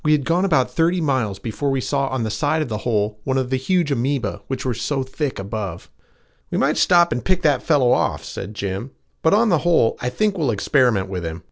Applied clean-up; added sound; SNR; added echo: none; none; none; none.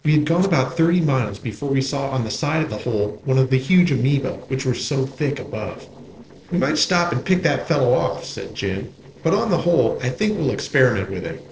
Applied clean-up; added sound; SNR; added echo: neural separator model SepFormer DNS4.